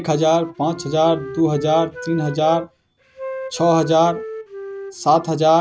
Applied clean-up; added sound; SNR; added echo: none; Wind instrument, woodwind instrument; 14 dB; none.